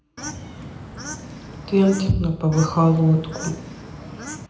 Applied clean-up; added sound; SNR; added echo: none; Bird / Fowl; 12 dB; reverberation time 0.8 s.